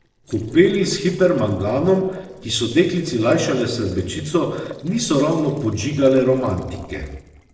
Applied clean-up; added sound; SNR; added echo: neural separator model SepFormer DNS4.